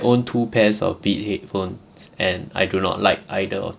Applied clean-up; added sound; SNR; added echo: none; none; none; none.